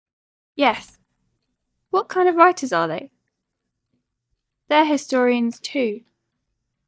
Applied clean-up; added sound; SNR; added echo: neural mask model DeepFilterNet 3.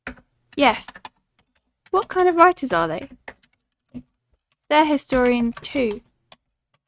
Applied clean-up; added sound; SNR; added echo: neural mask model RNNoise.